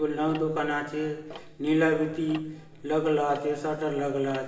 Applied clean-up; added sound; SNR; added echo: none; Tick-tock; 19 dB; reverberation time 1.1 s.